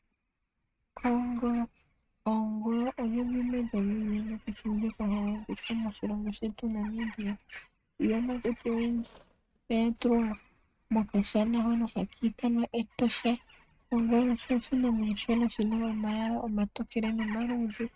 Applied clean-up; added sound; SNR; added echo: neural mask model RNNoise.